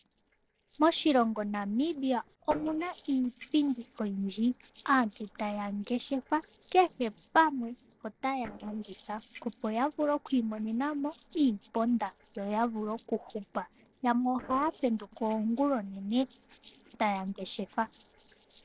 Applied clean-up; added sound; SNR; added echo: neural separator model SepFormer DNS4.